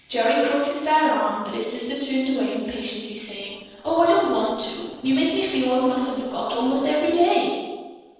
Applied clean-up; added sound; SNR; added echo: neural separator model SepFormer DNS4.